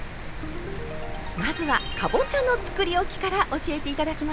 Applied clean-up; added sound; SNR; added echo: none; Rain; 5 dB; none.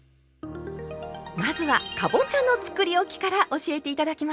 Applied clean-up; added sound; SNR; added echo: none; none; none; none.